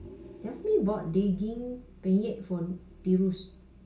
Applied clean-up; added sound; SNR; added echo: none; Vehicle; 19 dB; reverberation time 0.3 s.